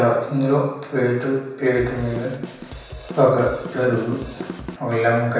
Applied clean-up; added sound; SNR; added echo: none; Drum / Drum kit; 13 dB; reverberation time 0.9 s.